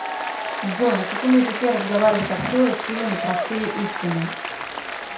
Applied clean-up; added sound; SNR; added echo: none; Applause; 5 dB; reverberation time 0.6 s.